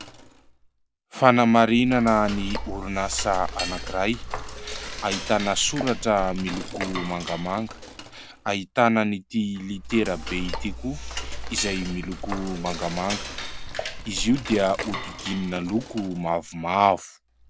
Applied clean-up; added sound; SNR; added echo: none; Cutlery, silverware / Dishes, pots, and pans; 9 dB; none.